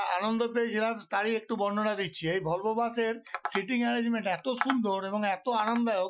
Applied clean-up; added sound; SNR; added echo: classical method Wiener filter.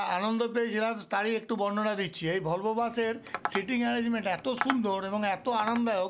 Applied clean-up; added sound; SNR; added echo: none; Tap; 10 dB; none.